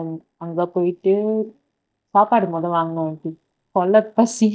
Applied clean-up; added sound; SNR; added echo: neural mask model DeepFilterNet 3.